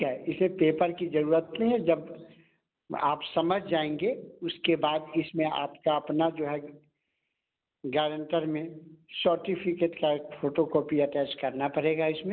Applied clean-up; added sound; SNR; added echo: none; none; none; none.